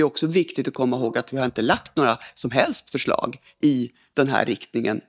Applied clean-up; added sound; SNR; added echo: neural mask model DeepFilterNet 3.